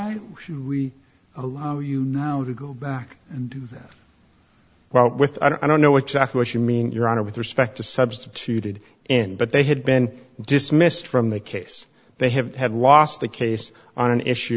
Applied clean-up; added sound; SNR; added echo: none; none; none; none.